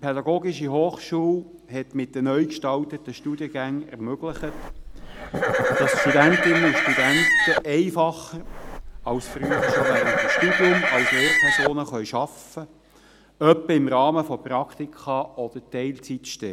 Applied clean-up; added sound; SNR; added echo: none; Livestock, farm animals, working animals; -3 dB; none.